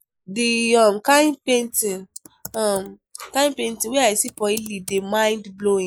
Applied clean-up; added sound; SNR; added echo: neural mask model Resemble Enhance denoiser.